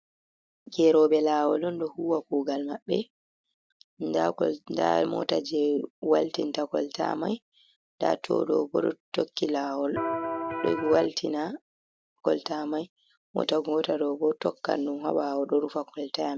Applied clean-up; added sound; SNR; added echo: none; Electric guitar; 4 dB; none.